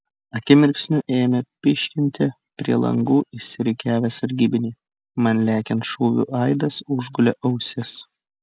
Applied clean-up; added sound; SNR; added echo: none; none; none; none.